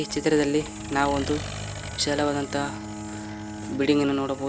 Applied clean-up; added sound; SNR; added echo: none; Bowed string instrument + Accelerating, revving, vroom; 9 dB; none.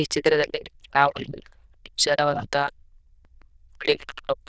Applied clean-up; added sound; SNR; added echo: neural diffusion model UNIVERSE++.